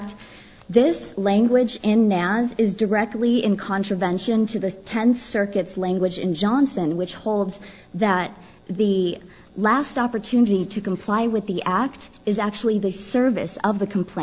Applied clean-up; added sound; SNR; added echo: none; none; none; none.